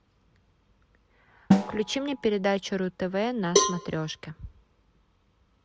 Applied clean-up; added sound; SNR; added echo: none; Cowbell + Snare drum; -2 dB; none.